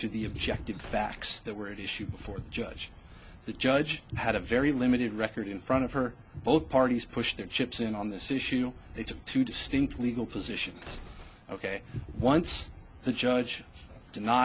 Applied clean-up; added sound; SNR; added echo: none; Slam; 18 dB; none.